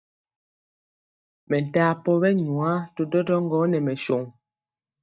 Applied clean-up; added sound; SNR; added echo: neural mask model DeepFilterNet 3.